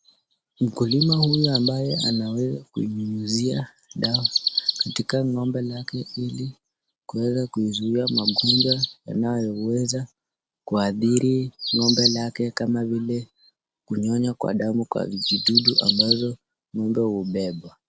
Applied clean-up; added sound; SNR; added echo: none; none; none; none.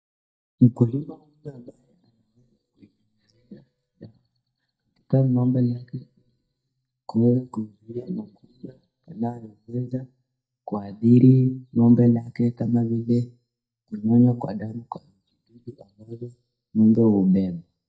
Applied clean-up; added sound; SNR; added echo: neural mask model DeepFilterNet 3.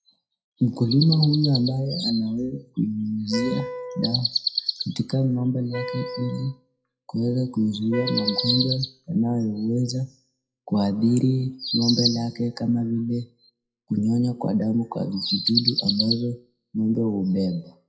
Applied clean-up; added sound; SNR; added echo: classical method WPE with log-MMSE.